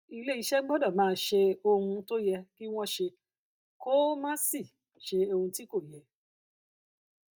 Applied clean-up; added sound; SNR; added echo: none; none; none; none.